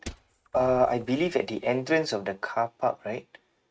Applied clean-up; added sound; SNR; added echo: neural mask model RNNoise.